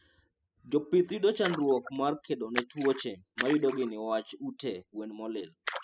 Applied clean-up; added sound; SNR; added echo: classical method spectral subtraction.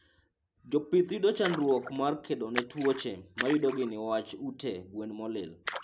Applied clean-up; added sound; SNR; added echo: none; Splash, splatter; 12 dB; none.